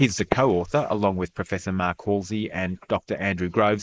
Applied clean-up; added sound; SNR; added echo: neural mask model Resemble Enhance denoiser.